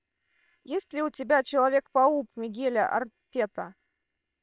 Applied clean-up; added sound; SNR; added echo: neural separator model SepFormer WHAM!.